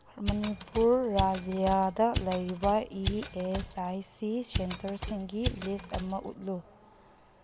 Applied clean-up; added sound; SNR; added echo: none; Mechanisms; 6 dB; none.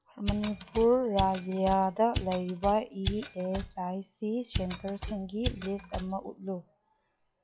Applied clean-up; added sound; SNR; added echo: classical method log-MMSE.